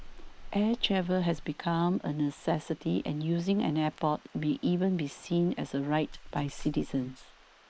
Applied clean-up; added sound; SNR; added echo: neural mask model Resemble Enhance denoiser.